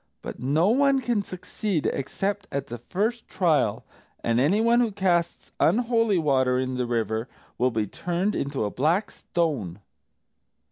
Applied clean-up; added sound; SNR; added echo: none; none; none; none.